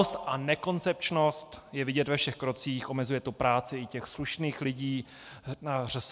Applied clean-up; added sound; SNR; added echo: none; none; none; none.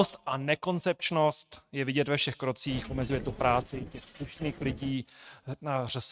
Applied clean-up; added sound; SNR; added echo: neural mask model RNNoise.